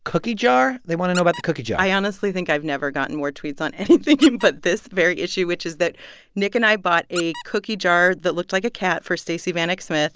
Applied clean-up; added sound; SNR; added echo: none; Squeak; 19 dB; none.